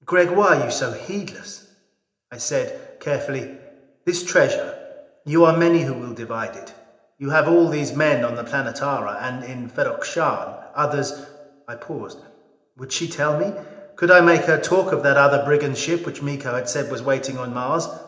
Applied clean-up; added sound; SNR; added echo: none; none; none; reverberation time 0.8 s.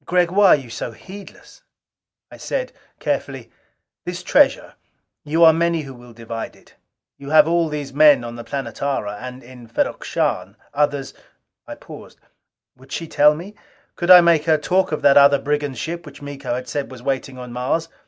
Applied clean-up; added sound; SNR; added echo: none; none; none; none.